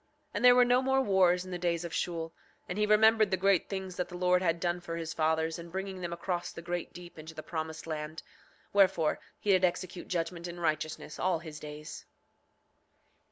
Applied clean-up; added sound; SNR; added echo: none; none; none; none.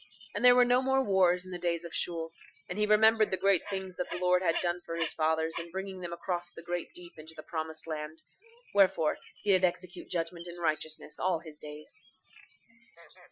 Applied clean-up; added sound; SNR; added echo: classical method Wiener filter.